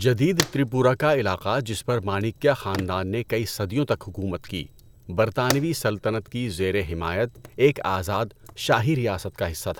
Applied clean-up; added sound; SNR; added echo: none; Fire; 14 dB; none.